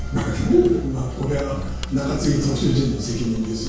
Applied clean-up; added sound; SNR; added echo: none; Mechanisms; 14 dB; reverberation time 0.6 s.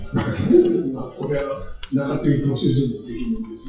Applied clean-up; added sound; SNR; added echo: classical method WPE with log-MMSE.